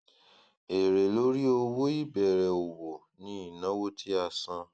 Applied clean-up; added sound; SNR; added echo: none; none; none; none.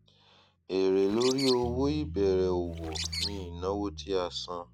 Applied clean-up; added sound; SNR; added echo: none; Bird + Bass guitar; 9 dB; none.